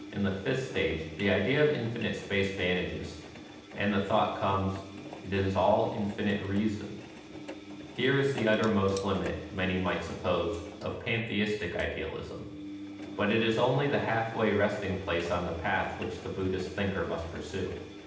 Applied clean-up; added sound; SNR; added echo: none; Engine; 14 dB; reverberation time 0.8 s.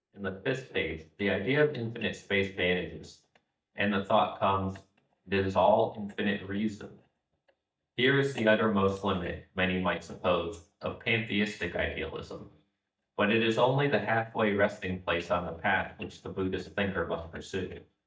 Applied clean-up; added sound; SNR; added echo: neural mask model DeepFilterNet 3.